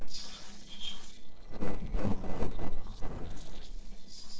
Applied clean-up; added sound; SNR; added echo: neural separator model SepFormer DNS4.